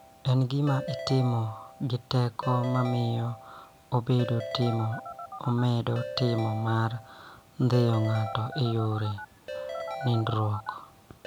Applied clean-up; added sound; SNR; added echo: none; Ringtone / Keyboard (musical) + Telephone; 11 dB; none.